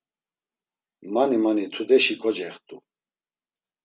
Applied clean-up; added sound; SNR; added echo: none; none; none; none.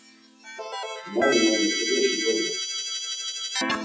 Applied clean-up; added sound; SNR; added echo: classical method WPE with log-MMSE.